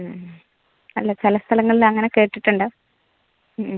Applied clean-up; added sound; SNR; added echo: none; none; none; none.